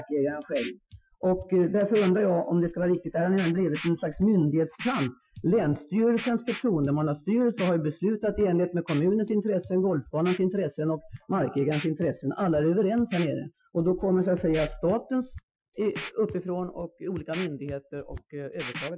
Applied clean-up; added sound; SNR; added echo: classical method Wiener filter.